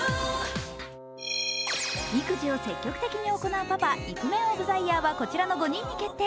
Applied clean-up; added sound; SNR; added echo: none; Wind instrument, woodwind instrument; 16 dB; none.